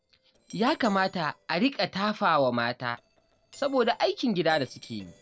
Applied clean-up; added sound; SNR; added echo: neural separator model SepFormer DNS4.